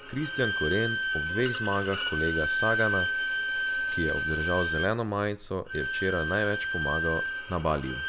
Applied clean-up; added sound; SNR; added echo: none; Bowed string instrument; 0 dB; none.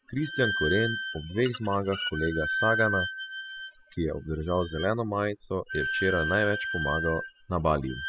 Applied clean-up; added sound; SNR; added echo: classical method spectral subtraction.